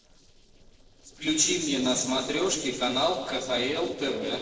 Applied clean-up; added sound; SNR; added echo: neural separator model SepFormer DNS4.